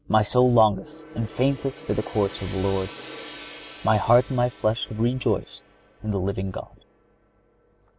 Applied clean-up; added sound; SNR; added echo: none; Gong; 18 dB; none.